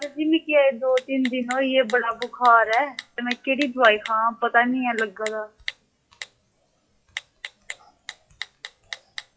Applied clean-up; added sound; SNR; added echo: classical method WPE with log-MMSE.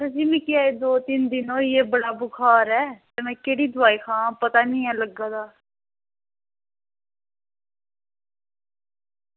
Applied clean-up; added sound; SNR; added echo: none; none; none; none.